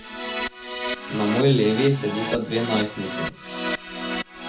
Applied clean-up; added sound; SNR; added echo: none; Keyboard (musical); 4 dB; reverberation time 0.4 s.